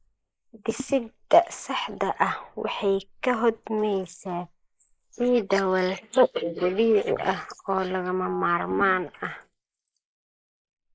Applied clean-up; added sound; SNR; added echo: neural mask model Resemble Enhance denoiser.